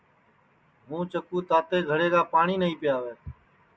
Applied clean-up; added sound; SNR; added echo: none; none; none; none.